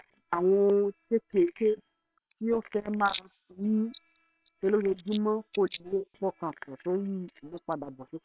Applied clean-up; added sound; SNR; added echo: neural separator model SepFormer WHAM!.